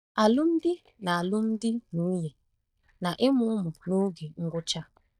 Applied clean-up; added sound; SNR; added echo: neural mask model DeepFilterNet 3.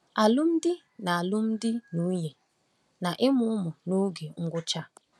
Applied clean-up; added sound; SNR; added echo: none; none; none; none.